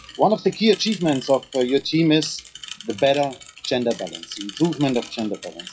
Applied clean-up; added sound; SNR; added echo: classical method WPE with log-MMSE.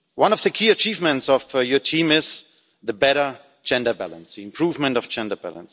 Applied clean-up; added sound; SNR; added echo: none; none; none; none.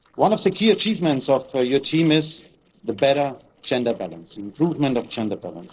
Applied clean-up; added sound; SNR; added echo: neural separator model SepFormer DNS4.